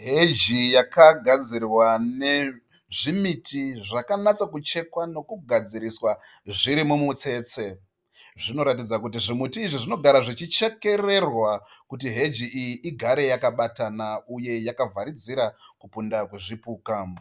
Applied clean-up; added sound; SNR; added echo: none; none; none; none.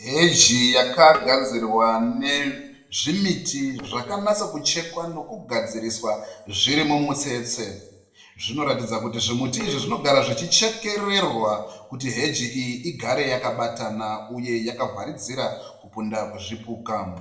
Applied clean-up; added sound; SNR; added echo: neural separator model SepFormer DNS4.